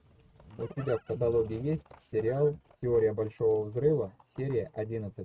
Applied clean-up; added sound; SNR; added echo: neural mask model RNNoise.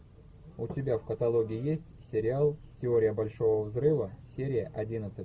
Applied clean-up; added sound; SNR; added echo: none; none; none; none.